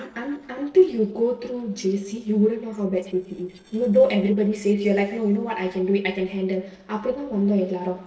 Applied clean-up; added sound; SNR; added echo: neural separator model SepFormer DNS4.